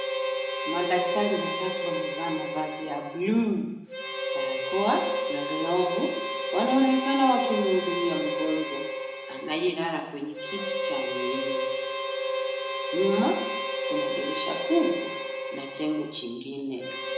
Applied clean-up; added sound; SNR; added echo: none; Harmonica; 2 dB; reverberation time 0.9 s.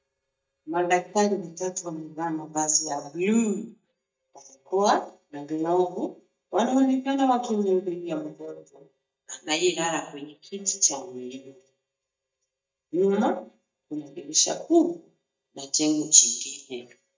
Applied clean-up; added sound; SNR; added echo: neural mask model DeepFilterNet 3.